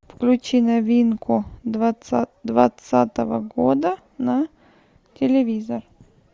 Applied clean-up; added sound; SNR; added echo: none; none; none; none.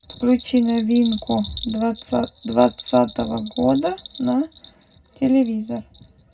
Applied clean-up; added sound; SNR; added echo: none; Bell; 18 dB; reverberation time 0.3 s.